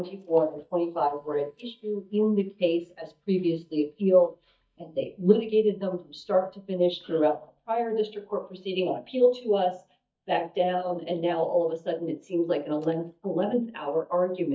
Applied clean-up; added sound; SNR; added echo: neural mask model DeepFilterNet 3.